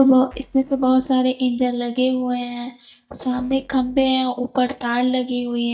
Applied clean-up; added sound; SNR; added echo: neural mask model DeepFilterNet 3.